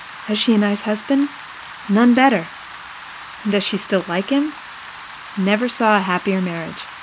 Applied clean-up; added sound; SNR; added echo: none; Rain; 16 dB; none.